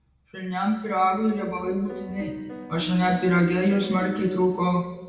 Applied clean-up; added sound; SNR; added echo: none; Piano; 13 dB; reverberation time 1.6 s.